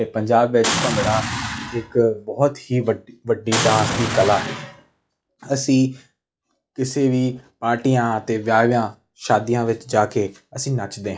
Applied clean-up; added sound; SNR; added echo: classical method log-MMSE.